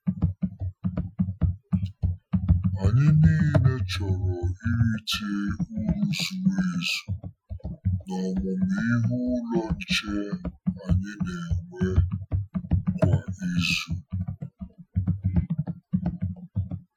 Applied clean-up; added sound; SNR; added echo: classical method Wiener filter.